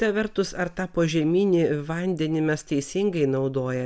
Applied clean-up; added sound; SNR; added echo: none; none; none; none.